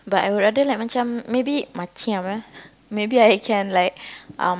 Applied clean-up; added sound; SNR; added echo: none; none; none; none.